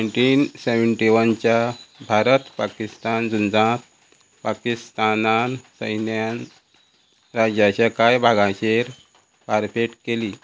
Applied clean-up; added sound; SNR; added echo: none; none; none; none.